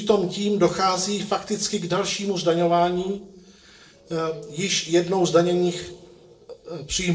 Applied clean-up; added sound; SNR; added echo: neural separator model SepFormer DNS4.